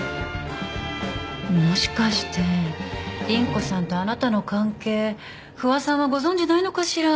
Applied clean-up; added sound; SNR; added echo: none; none; none; none.